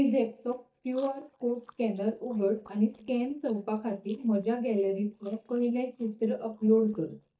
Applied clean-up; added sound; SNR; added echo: neural mask model DeepFilterNet 3.